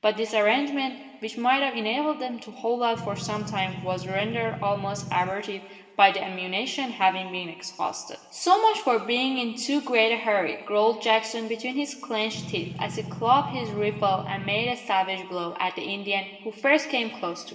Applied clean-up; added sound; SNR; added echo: none; Engine; 10 dB; reverberation time 1.6 s.